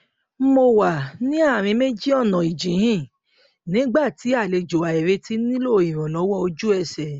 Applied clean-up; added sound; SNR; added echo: none; none; none; none.